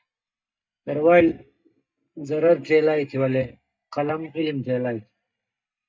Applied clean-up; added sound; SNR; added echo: neural mask model DeepFilterNet 3.